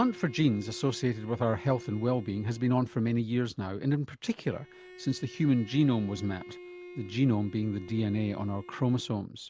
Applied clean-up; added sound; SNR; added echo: none; Bowed string instrument; 19 dB; none.